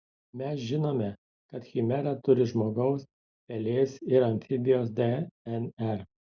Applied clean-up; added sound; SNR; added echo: none; none; none; none.